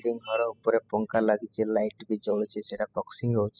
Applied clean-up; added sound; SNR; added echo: classical method spectral subtraction.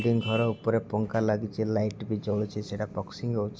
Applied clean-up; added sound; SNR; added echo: none; Vehicle horn, car horn, honking; 19 dB; none.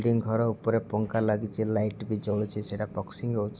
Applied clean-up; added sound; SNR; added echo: none; none; none; none.